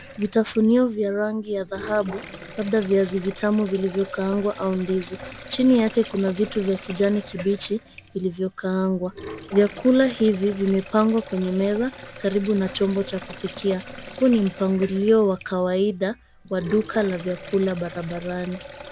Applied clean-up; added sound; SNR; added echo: none; Sink (filling or washing); 17 dB; none.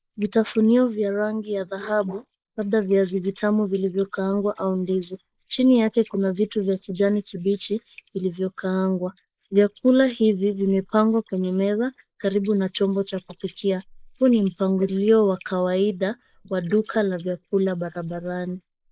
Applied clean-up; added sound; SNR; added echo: neural mask model Resemble Enhance denoiser.